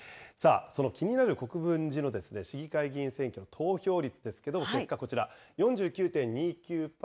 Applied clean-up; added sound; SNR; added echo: none; none; none; none.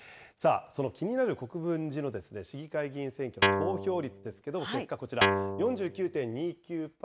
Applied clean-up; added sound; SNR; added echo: none; Guitar; -3 dB; none.